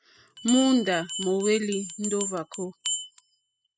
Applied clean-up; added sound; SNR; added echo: classical method spectral subtraction.